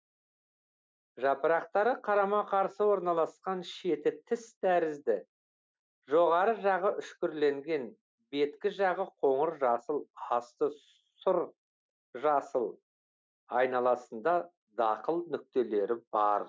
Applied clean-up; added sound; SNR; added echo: none; none; none; none.